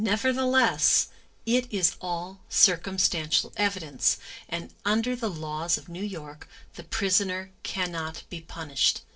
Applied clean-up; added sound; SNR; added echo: neural separator model SepFormer DNS4.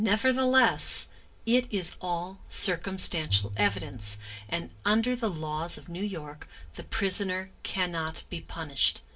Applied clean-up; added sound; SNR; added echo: none; Bowed string instrument; 11 dB; reverberation time 0.2 s.